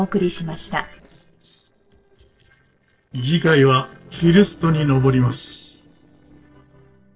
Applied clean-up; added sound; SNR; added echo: neural separator model SepFormer DNS4.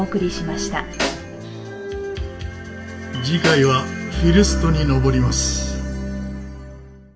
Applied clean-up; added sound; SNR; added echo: none; Snare drum; 10 dB; reverberation time 0.7 s.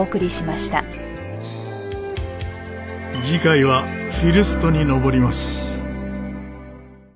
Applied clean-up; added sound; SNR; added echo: none; none; none; none.